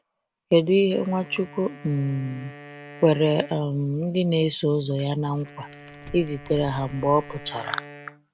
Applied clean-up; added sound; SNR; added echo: none; Wind instrument, woodwind instrument + Crumpling, crinkling; 19 dB; none.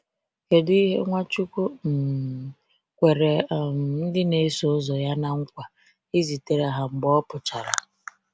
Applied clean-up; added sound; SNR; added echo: none; none; none; none.